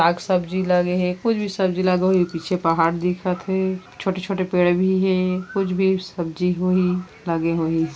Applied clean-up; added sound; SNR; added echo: none; none; none; none.